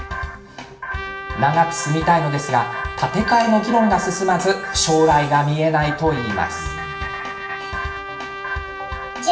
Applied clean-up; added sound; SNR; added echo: none; Trumpet; 12 dB; reverberation time 0.9 s.